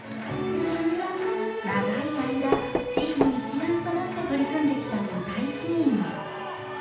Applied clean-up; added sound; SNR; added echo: none; Knock; 7 dB; reverberation time 0.8 s.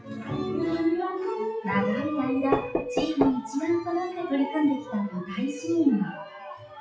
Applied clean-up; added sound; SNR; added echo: classical method WPE with log-MMSE.